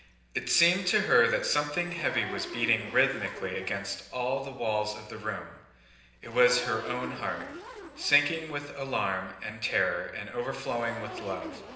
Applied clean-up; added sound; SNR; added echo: none; Zipper (clothing); 16 dB; reverberation time 0.9 s.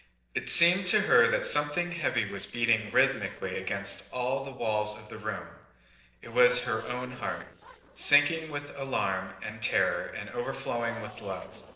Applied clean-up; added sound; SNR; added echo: neural separator model SepFormer DNS4.